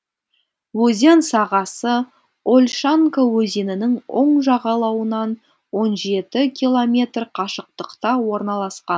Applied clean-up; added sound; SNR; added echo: none; none; none; none.